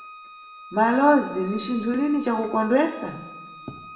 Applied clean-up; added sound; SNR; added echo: none; Bowed string instrument; 17 dB; reverberation time 1.0 s.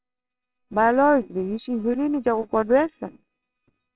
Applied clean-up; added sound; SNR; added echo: neural separator model SepFormer WHAMR!.